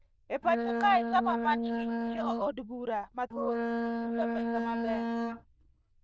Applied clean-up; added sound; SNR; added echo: neural diffusion model UNIVERSE++.